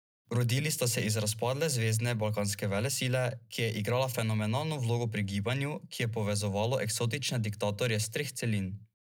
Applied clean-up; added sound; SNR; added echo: none; none; none; none.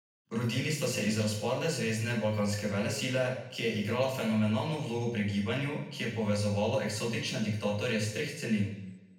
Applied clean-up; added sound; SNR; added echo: none; none; none; reverberation time 0.9 s.